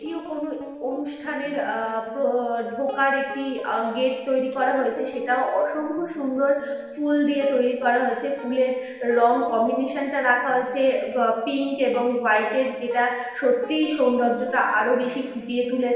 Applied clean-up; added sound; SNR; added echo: neural separator model SepFormer DNS4.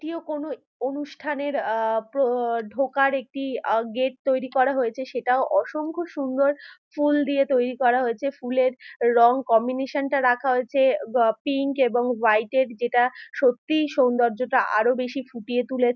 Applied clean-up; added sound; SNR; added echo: none; none; none; none.